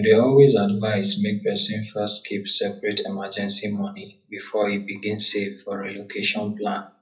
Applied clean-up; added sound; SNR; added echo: none; none; none; reverberation time 0.3 s.